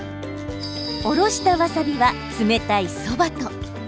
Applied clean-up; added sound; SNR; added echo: none; Wind instrument, woodwind instrument; 12 dB; none.